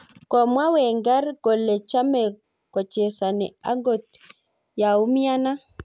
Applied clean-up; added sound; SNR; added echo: none; none; none; none.